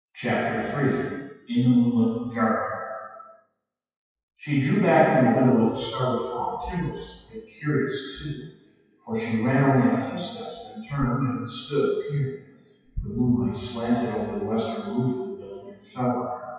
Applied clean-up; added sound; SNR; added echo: classical method WPE with log-MMSE.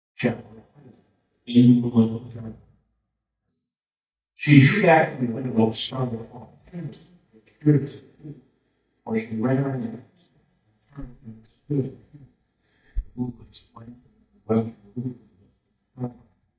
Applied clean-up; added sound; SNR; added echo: neural mask model DeepFilterNet 3.